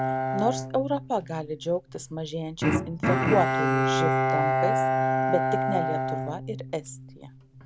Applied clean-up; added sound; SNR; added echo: none; Bowed string instrument; -4 dB; none.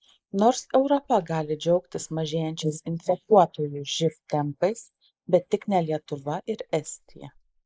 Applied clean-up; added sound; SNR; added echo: neural mask model Resemble Enhance denoiser.